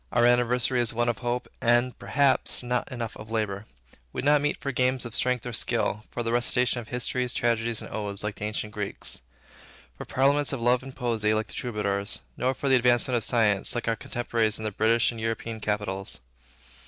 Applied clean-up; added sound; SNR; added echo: none; none; none; none.